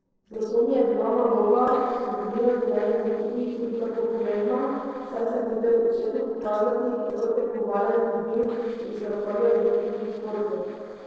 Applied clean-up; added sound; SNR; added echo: neural separator model SepFormer DNS4.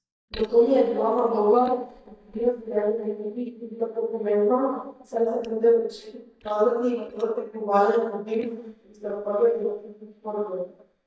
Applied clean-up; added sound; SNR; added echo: neural mask model DeepFilterNet 3.